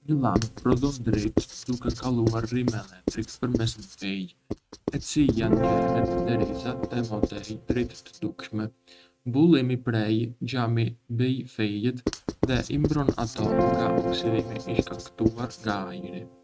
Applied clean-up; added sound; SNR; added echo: neural mask model RNNoise.